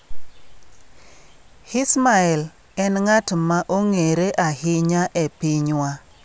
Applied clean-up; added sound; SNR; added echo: none; none; none; none.